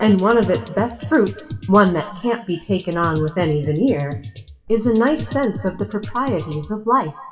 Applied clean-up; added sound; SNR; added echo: classical method WPE with log-MMSE.